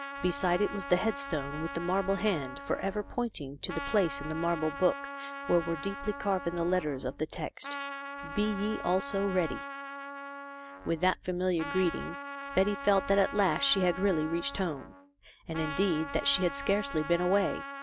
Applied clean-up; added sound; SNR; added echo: none; Trumpet; 10 dB; none.